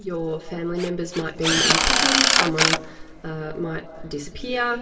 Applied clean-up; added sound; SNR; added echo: none; Drill; -3 dB; reverberation time 2.3 s.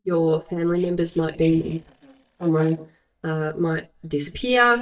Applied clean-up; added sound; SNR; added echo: neural mask model DeepFilterNet 3.